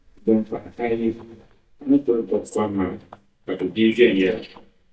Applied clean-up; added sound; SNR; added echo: neural mask model DeepFilterNet 3.